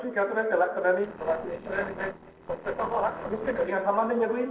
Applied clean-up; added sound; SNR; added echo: neural separator model SepFormer DNS4.